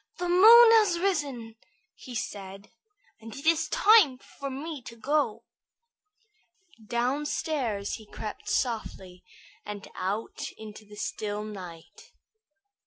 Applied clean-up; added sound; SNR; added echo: none; none; none; none.